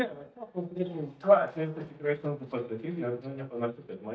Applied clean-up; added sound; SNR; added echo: neural mask model DeepFilterNet 3.